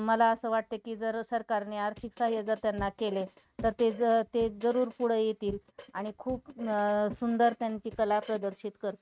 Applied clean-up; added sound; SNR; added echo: neural mask model RNNoise.